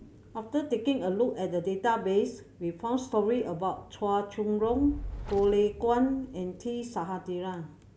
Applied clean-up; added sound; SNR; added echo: none; Fire; 17 dB; none.